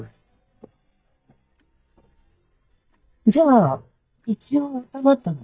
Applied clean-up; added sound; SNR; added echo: neural mask model DeepFilterNet 3.